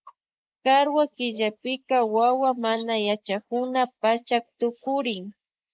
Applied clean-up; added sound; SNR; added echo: neural mask model Resemble Enhance denoiser.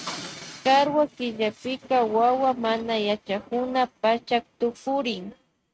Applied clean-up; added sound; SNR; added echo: neural mask model RNNoise.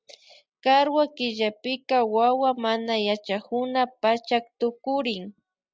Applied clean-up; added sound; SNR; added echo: none; none; none; none.